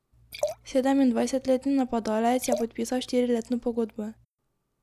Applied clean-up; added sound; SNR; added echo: none; Liquid; 12 dB; none.